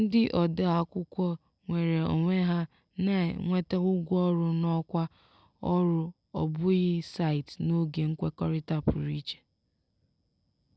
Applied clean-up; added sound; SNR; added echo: none; none; none; none.